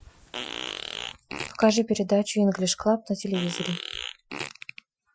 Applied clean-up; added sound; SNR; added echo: classical method Wiener filter.